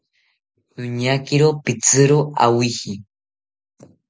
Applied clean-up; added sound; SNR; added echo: none; none; none; none.